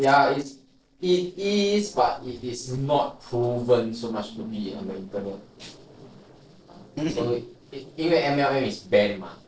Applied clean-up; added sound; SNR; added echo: neural separator model SepFormer DNS4.